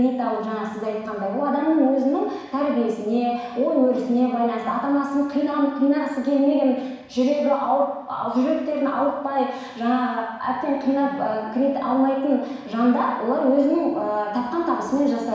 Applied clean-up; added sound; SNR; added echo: none; none; none; reverberation time 1.1 s.